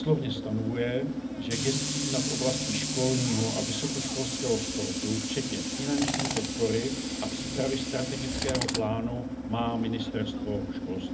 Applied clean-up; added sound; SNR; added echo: none; Tools; 1 dB; reverberation time 0.4 s.